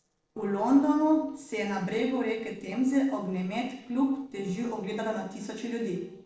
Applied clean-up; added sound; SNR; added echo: neural separator model SepFormer DNS4.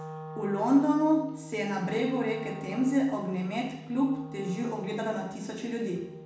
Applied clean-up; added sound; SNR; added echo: none; Wind instrument, woodwind instrument; 14 dB; reverberation time 0.9 s.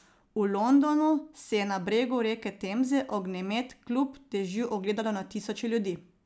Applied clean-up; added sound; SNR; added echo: none; none; none; none.